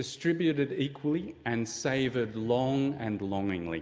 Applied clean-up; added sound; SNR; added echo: none; none; none; none.